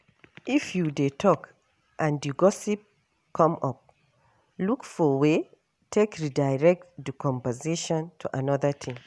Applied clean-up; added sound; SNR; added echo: none; none; none; none.